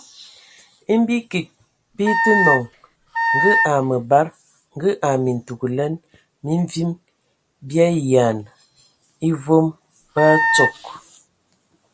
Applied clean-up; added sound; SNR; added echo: none; Wind instrument, woodwind instrument; -1 dB; none.